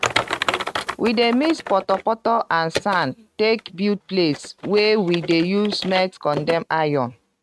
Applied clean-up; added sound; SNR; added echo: neural mask model RNNoise.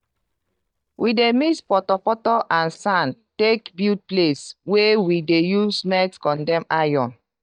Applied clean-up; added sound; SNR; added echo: neural mask model DeepFilterNet 3.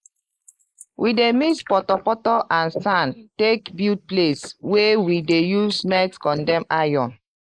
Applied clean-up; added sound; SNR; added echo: neural mask model Resemble Enhance denoiser.